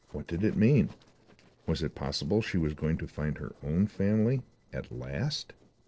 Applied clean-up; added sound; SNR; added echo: neural separator model SepFormer DNS4.